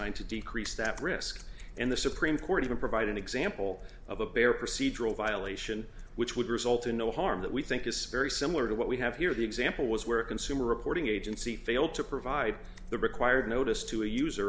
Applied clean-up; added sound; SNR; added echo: none; none; none; none.